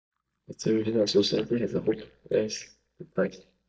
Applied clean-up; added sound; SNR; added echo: neural mask model DeepFilterNet 3.